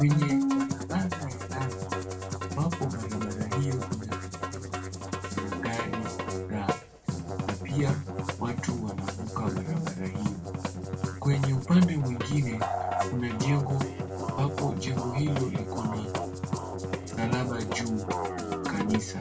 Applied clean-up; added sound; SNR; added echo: none; Musical instrument; 1 dB; reverberation time 0.2 s.